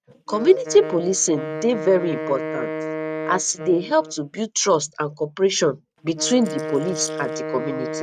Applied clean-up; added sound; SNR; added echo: neural mask model RNNoise.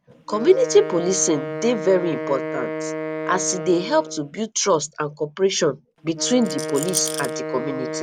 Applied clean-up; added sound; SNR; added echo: none; Wind instrument, woodwind instrument + Rattle; 8 dB; none.